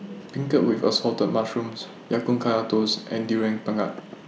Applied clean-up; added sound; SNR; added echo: none; none; none; none.